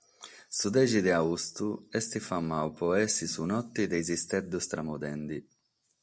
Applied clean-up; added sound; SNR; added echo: none; none; none; none.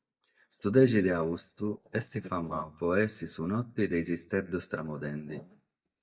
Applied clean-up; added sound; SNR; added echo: neural mask model DeepFilterNet 3.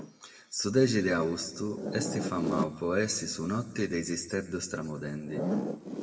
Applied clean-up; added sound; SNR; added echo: none; Zipper (clothing); 6 dB; reverberation time 1.6 s.